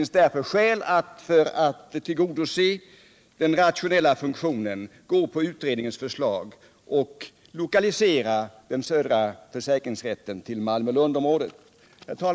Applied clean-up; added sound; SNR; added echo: none; none; none; none.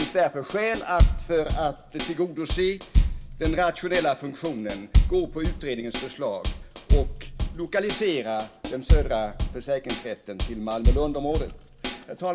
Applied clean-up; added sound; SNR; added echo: none; Bass drum / Snare drum / Drum kit; -2 dB; reverberation time 0.2 s.